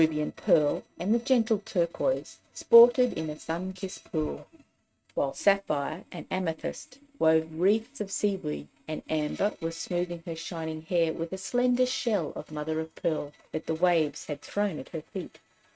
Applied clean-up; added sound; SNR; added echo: neural mask model RNNoise.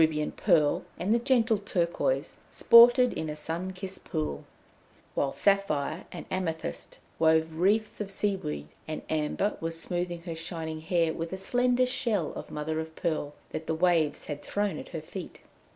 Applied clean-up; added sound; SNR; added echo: none; none; none; none.